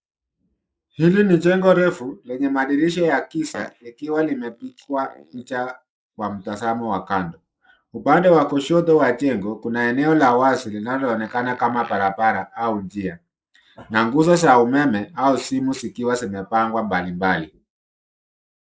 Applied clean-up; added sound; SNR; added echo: neural mask model Resemble Enhance denoiser.